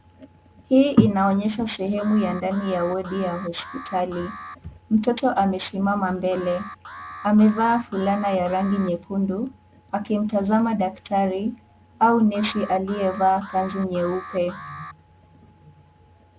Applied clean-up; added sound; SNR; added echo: none; Alarm; 16 dB; none.